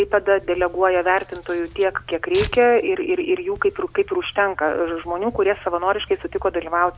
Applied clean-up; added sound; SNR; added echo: none; Tearing; 18 dB; none.